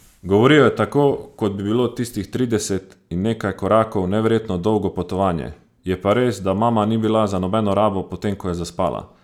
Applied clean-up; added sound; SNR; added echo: none; none; none; none.